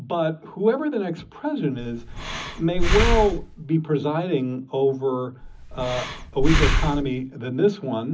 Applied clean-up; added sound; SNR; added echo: none; Breathing; -1 dB; reverberation time 0.4 s.